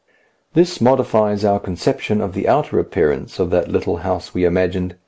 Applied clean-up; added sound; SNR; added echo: none; none; none; none.